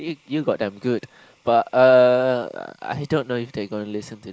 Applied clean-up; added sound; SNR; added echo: neural mask model Resemble Enhance denoiser.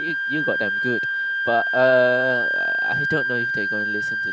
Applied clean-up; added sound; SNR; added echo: none; Wind instrument, woodwind instrument; -1 dB; none.